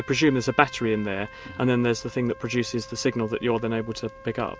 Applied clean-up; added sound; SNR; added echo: none; Trumpet; 19 dB; none.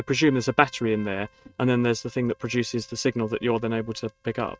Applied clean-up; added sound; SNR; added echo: neural mask model RNNoise.